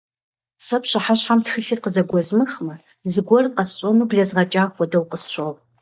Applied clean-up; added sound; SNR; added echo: neural mask model DeepFilterNet 3.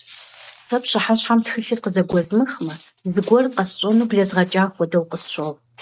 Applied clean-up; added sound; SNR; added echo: neural mask model RNNoise.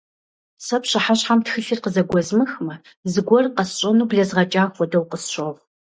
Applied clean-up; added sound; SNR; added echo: none; none; none; none.